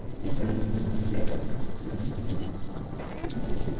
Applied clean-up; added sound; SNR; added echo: neural separator model SepFormer DNS4.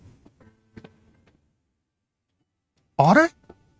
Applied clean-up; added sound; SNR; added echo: neural mask model RNNoise.